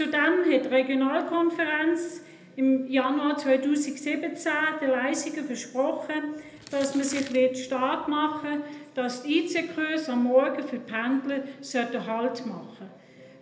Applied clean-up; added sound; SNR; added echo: none; Crumpling, crinkling; 20 dB; reverberation time 0.8 s.